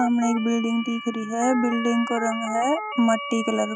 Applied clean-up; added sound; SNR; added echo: classical method spectral subtraction.